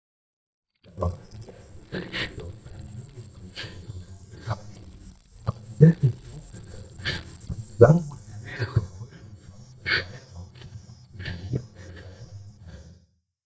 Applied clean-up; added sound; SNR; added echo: neural mask model DeepFilterNet 3.